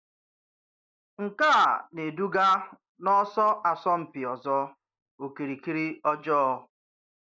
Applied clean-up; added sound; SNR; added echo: neural mask model Resemble Enhance denoiser.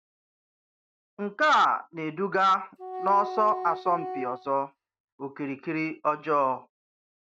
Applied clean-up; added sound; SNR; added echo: neural mask model RNNoise.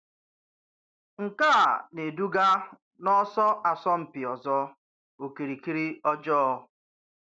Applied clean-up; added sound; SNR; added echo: none; none; none; none.